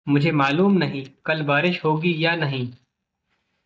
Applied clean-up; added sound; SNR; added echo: neural mask model DeepFilterNet 3.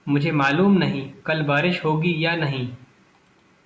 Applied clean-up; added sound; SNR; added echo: none; none; none; none.